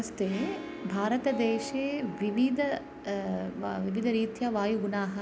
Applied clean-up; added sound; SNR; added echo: none; Harp; 13 dB; none.